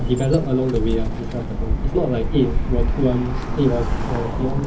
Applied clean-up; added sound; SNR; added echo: none; Bird; 1 dB; reverberation time 0.3 s.